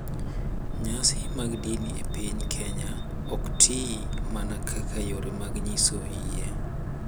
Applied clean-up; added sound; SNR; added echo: none; Boat, Water vehicle; -1 dB; none.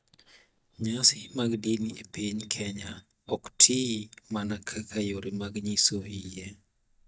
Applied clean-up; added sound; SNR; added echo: neural mask model DeepFilterNet 3.